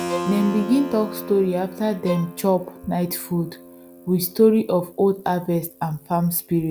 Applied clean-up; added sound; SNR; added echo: none; Keyboard (musical) + Bowed string instrument; 12 dB; none.